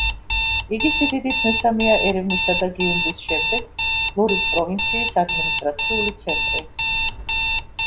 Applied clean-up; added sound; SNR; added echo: none; Alarm; -5 dB; none.